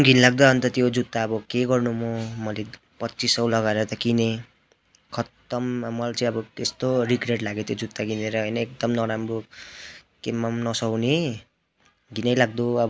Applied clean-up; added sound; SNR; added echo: none; none; none; none.